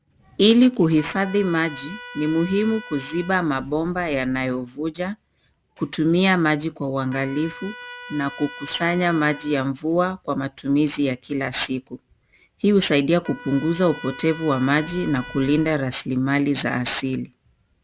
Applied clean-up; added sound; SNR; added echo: none; Trumpet + Sliding door; 19 dB; none.